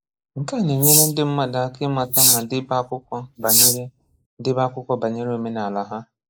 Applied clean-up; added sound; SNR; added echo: neural mask model Resemble Enhance denoiser.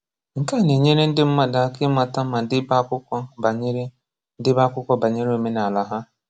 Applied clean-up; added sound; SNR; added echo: none; none; none; none.